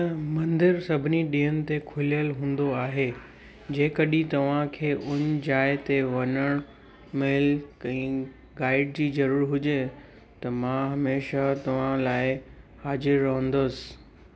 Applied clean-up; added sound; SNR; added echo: none; none; none; none.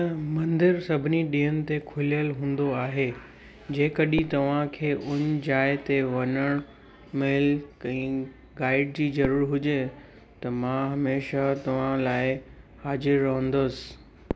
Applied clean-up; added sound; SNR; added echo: none; Fireworks; 19 dB; none.